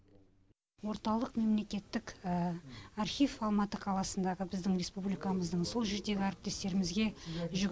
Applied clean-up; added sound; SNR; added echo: none; none; none; none.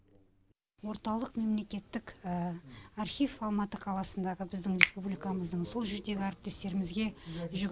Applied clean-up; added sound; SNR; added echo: none; Finger snapping; 0 dB; none.